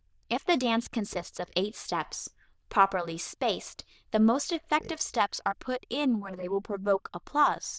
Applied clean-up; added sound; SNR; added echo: neural diffusion model UNIVERSE++.